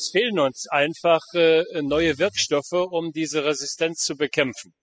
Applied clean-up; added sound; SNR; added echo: classical method spectral subtraction.